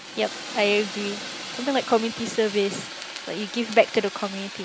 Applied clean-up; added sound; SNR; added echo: none; Fire; 10 dB; none.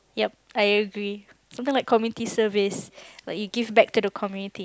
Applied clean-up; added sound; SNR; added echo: none; none; none; none.